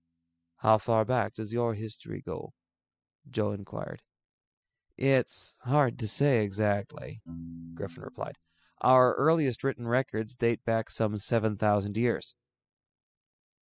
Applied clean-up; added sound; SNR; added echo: classical method spectral subtraction.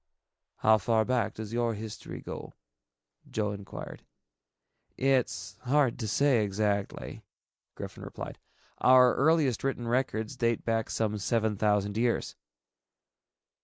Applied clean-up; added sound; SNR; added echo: neural mask model Resemble Enhance denoiser.